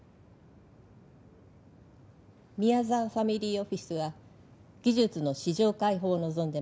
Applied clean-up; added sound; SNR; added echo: none; none; none; none.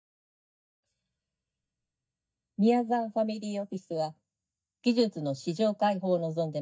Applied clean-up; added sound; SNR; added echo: neural mask model DeepFilterNet 3.